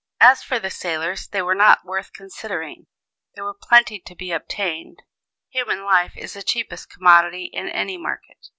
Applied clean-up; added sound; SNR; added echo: none; none; none; none.